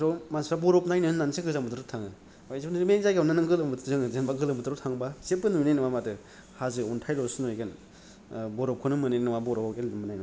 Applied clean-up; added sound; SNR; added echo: none; none; none; none.